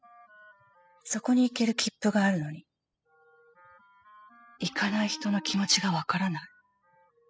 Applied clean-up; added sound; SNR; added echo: classical method spectral subtraction.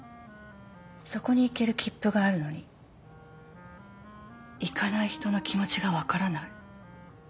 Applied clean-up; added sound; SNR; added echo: none; Wind instrument, woodwind instrument; 19 dB; none.